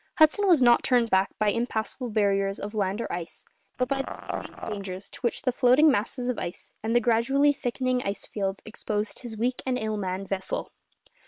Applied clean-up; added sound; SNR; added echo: neural separator model SepFormer WHAM!.